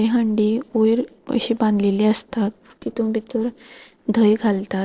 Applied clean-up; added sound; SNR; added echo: neural separator model SepFormer DNS4.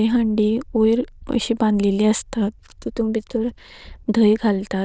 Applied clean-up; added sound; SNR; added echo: neural diffusion model UNIVERSE++.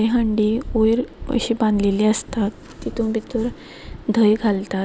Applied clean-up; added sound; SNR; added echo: none; Purr; 15 dB; none.